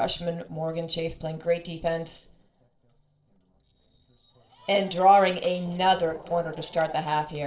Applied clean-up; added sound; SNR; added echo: neural separator model SepFormer DNS4.